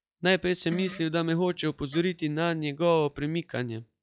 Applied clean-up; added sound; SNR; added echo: classical method log-MMSE.